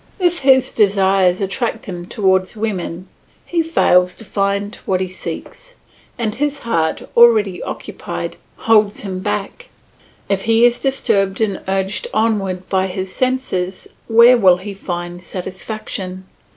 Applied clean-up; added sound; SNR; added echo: none; none; none; none.